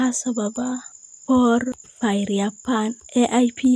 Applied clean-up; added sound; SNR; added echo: none; none; none; none.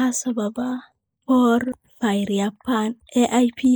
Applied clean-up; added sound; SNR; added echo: neural mask model Resemble Enhance denoiser.